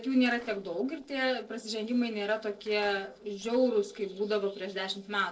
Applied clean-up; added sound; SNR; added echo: neural separator model SepFormer DNS4.